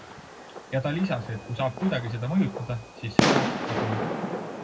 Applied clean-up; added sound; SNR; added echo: none; Fireworks; 0 dB; reverberation time 0.3 s.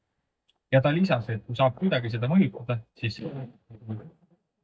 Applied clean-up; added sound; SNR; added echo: neural mask model DeepFilterNet 3.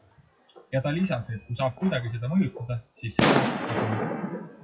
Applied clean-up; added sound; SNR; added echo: classical method WPE with log-MMSE.